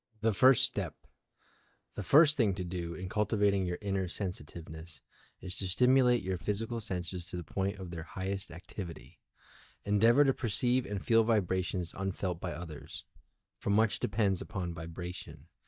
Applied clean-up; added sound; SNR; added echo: neural mask model DeepFilterNet 3.